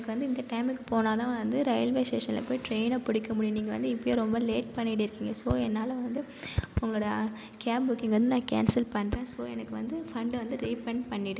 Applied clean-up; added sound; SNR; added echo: none; none; none; none.